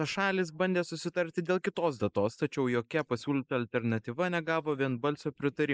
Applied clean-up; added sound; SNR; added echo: neural mask model Resemble Enhance denoiser.